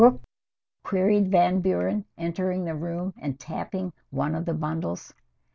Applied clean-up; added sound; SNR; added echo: none; none; none; none.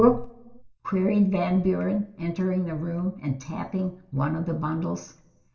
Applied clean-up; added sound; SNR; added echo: none; none; none; reverberation time 0.5 s.